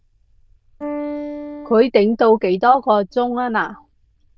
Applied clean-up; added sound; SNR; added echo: neural diffusion model UNIVERSE++.